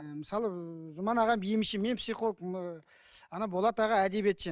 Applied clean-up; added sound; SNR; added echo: none; none; none; none.